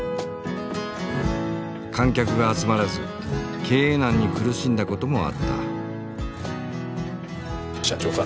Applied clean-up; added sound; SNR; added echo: none; none; none; none.